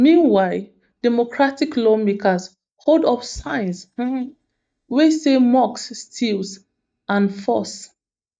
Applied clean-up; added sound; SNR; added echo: neural mask model DeepFilterNet 3.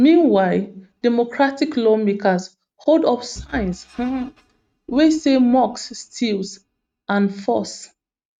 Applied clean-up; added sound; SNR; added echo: neural mask model RNNoise.